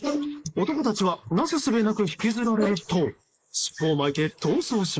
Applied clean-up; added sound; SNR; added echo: neural mask model Resemble Enhance denoiser.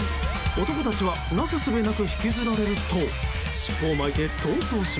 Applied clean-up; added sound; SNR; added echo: none; none; none; none.